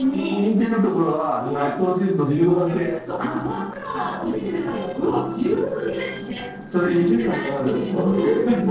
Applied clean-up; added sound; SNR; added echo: neural separator model SepFormer DNS4.